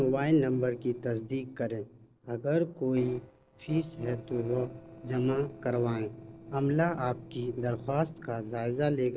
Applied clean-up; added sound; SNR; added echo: neural separator model SepFormer DNS4.